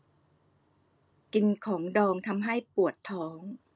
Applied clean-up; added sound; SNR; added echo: none; none; none; none.